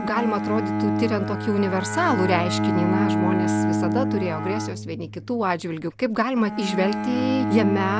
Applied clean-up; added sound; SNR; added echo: none; Bowed string instrument; 1 dB; none.